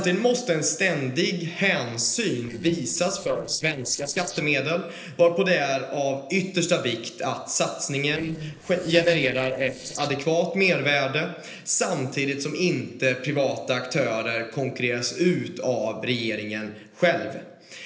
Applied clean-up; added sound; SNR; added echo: neural separator model SepFormer DNS4.